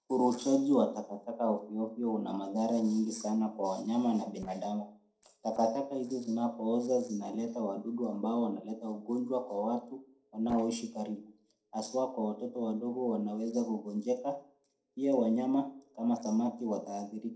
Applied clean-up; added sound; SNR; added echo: neural separator model SepFormer DNS4.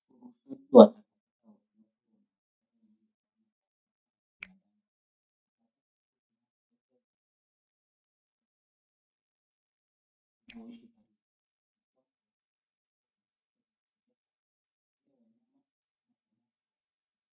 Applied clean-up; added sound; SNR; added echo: neural mask model DeepFilterNet 3.